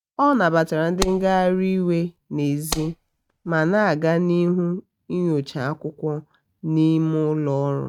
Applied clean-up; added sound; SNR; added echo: neural mask model RNNoise.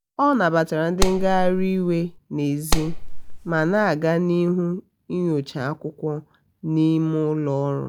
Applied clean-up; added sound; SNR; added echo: none; Clapping; 1 dB; none.